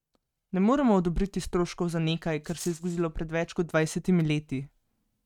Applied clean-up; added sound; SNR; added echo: neural mask model RNNoise.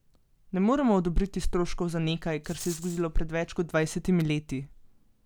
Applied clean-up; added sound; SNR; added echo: none; Rattle; 16 dB; none.